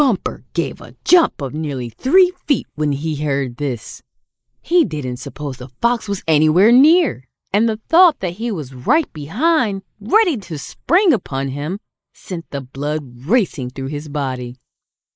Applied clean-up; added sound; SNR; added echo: neural mask model Resemble Enhance denoiser.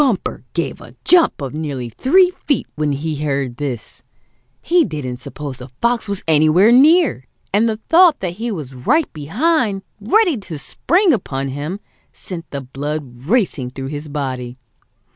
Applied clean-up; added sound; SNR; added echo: none; none; none; none.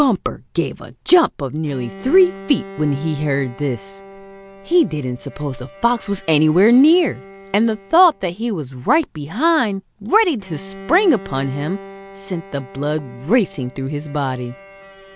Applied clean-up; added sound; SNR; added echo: none; Bowed string instrument; 19 dB; none.